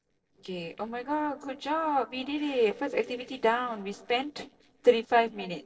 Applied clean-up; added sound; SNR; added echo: neural separator model SepFormer DNS4.